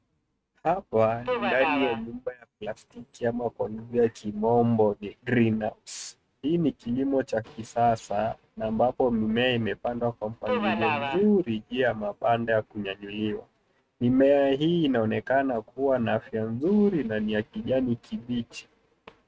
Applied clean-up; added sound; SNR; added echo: neural mask model RNNoise.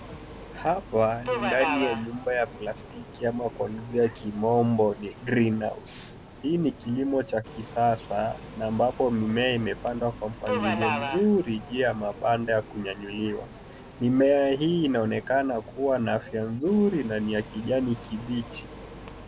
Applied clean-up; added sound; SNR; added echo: none; Subway, metro, underground; 11 dB; none.